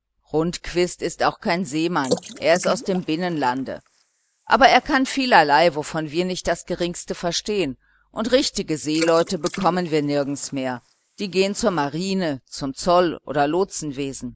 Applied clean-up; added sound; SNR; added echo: neural mask model Resemble Enhance denoiser.